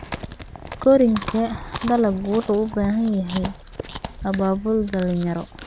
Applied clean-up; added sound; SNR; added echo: none; Chewing, mastication; 12 dB; none.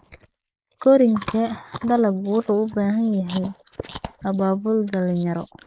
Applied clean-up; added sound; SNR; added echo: neural mask model Resemble Enhance denoiser.